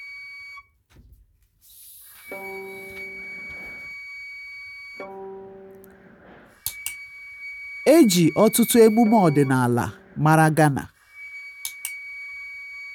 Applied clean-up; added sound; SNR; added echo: none; Wind instrument, woodwind instrument + Guitar; 16 dB; none.